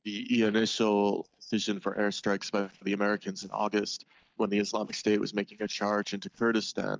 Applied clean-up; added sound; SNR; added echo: neural mask model DeepFilterNet 3.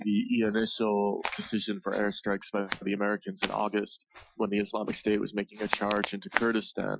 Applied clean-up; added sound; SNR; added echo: classical method Wiener filter.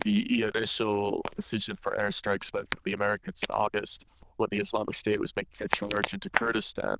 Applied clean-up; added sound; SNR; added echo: neural diffusion model UNIVERSE++.